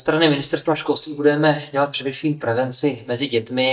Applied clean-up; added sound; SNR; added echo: neural mask model DeepFilterNet 3.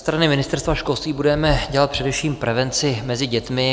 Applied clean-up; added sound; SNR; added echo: none; none; none; none.